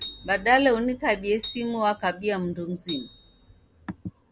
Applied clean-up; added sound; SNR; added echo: none; Piano; 17 dB; none.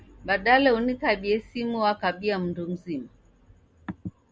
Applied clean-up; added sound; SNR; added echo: none; none; none; none.